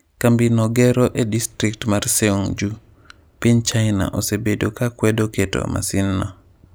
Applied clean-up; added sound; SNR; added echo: none; none; none; none.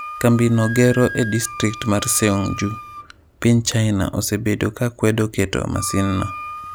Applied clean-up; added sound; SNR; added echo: none; Wind instrument, woodwind instrument; 14 dB; none.